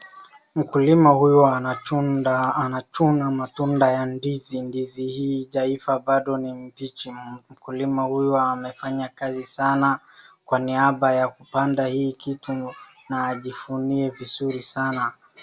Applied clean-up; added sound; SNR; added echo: none; none; none; none.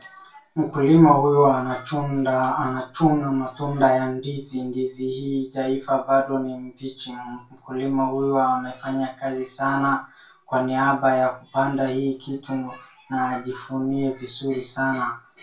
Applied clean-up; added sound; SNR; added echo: none; none; none; reverberation time 0.2 s.